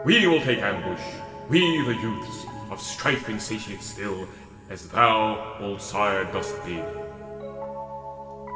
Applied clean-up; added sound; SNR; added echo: none; Piano; 12 dB; reverberation time 2.3 s.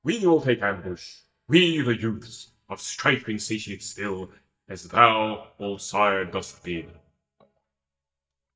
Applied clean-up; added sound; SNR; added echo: neural mask model DeepFilterNet 3.